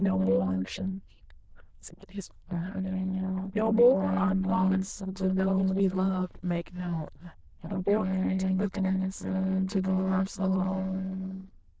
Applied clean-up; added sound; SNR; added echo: neural diffusion model UNIVERSE++.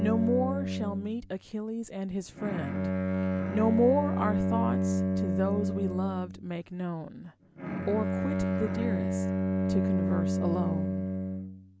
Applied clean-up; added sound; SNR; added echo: none; Bowed string instrument; -2 dB; none.